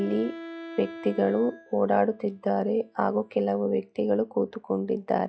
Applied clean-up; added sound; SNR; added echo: classical method log-MMSE.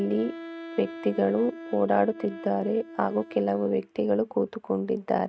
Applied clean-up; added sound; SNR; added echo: neural mask model RNNoise.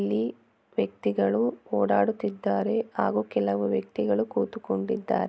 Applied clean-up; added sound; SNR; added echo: none; none; none; none.